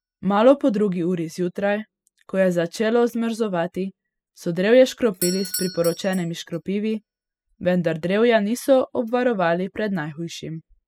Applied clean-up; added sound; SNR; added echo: classical method spectral subtraction.